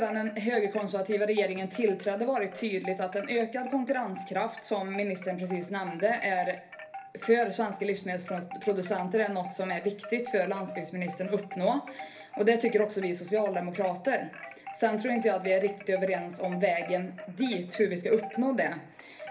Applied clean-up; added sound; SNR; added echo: none; Wind chime; 14 dB; reverberation time 0.3 s.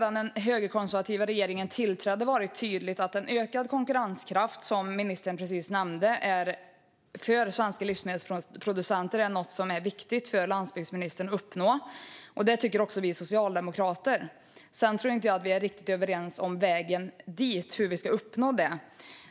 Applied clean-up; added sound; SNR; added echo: none; none; none; none.